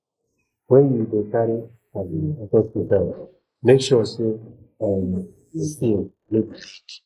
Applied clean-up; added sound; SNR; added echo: neural mask model Resemble Enhance denoiser.